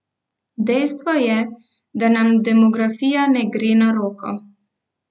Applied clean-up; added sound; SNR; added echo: none; none; none; none.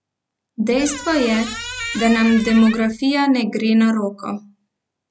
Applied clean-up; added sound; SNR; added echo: none; Squeak; 11 dB; none.